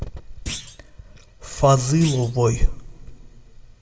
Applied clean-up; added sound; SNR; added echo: none; Thump, thud; 17 dB; reverberation time 0.9 s.